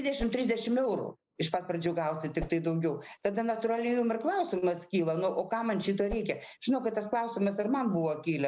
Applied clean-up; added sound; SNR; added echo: neural mask model Resemble Enhance denoiser.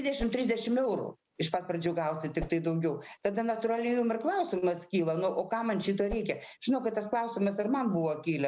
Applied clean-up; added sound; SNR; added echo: none; Whoosh, swoosh, swish; 12 dB; none.